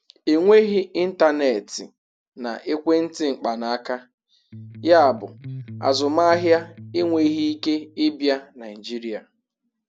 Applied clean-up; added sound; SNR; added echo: none; Electric guitar; 17 dB; none.